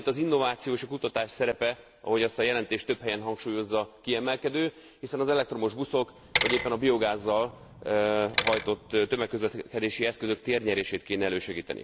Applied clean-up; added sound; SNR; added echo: none; Bicycle; 4 dB; none.